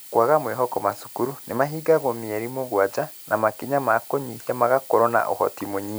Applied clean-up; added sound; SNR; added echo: none; Sink (filling or washing); 18 dB; none.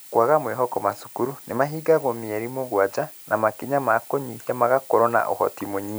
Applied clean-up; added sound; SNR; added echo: neural mask model Resemble Enhance denoiser.